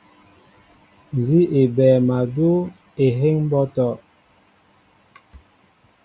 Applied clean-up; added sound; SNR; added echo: none; none; none; none.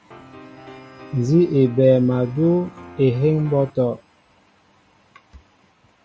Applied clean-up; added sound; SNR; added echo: none; Piano; 20 dB; none.